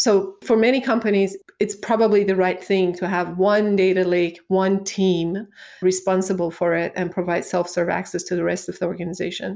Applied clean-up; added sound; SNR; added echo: none; none; none; none.